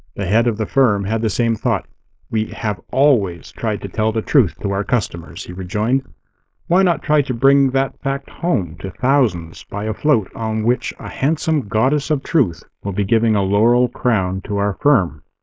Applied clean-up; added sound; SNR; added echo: neural mask model Resemble Enhance denoiser.